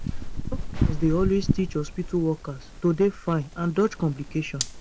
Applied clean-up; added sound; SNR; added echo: none; Fire; 3 dB; none.